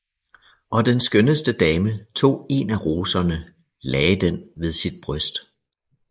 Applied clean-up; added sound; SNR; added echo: neural mask model Resemble Enhance denoiser.